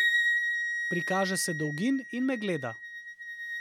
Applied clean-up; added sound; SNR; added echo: none; Wind instrument, woodwind instrument; -1 dB; none.